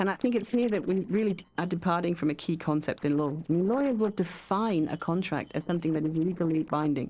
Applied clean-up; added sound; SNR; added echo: neural separator model SepFormer DNS4.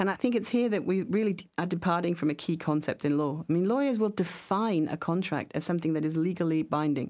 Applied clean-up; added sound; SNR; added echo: none; none; none; none.